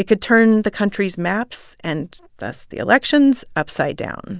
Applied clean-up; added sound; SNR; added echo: none; none; none; none.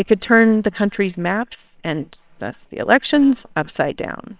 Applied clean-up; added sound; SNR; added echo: neural separator model SepFormer WHAMR!.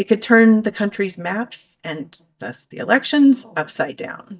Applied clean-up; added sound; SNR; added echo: neural mask model DeepFilterNet 3.